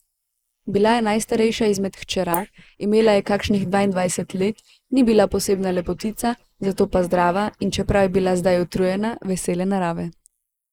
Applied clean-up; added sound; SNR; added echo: neural mask model Resemble Enhance denoiser.